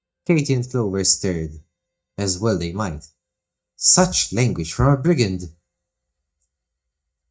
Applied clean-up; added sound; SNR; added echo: neural mask model DeepFilterNet 3.